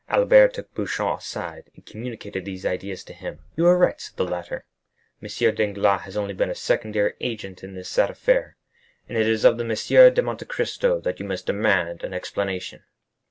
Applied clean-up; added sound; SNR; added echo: none; none; none; none.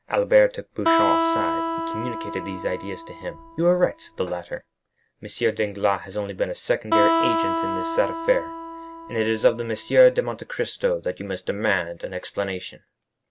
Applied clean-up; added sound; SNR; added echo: none; Acoustic guitar; 2 dB; none.